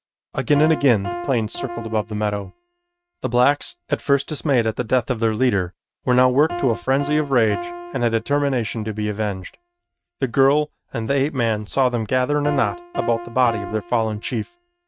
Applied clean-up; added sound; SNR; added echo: neural mask model RNNoise.